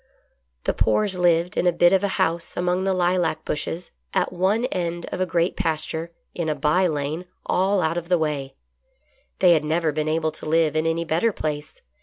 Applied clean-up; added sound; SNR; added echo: none; none; none; none.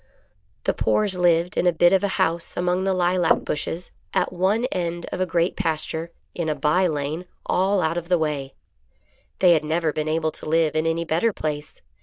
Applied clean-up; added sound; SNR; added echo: neural diffusion model UNIVERSE++.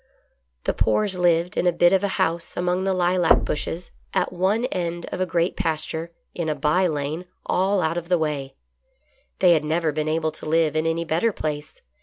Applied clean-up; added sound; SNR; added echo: none; Knock / Wood; 4 dB; none.